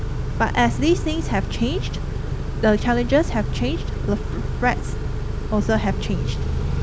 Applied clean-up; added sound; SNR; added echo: none; Idling / Accelerating, revving, vroom / Car; 1 dB; none.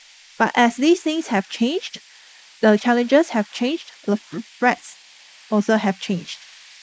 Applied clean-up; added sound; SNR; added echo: neural mask model Resemble Enhance denoiser.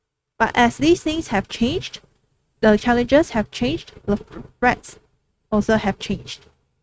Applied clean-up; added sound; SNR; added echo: neural mask model RNNoise.